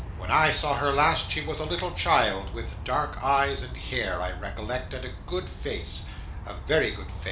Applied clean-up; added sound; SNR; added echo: none; Aircraft; 8 dB; reverberation time 0.4 s.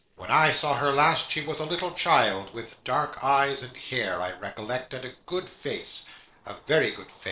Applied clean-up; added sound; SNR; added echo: neural separator model SepFormer DNS4.